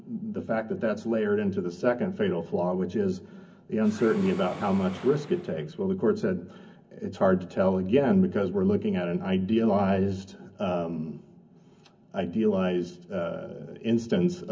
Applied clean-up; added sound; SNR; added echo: none; Mechanisms; 17 dB; reverberation time 0.3 s.